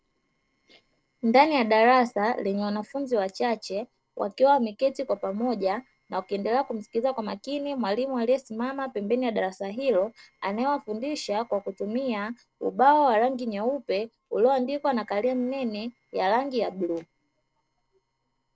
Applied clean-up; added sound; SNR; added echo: neural separator model SepFormer DNS4.